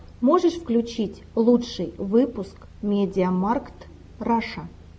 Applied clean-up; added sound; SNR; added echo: none; none; none; none.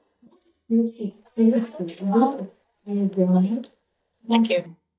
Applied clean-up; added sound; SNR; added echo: neural mask model DeepFilterNet 3.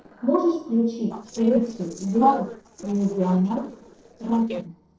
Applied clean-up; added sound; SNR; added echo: neural separator model SepFormer DNS4.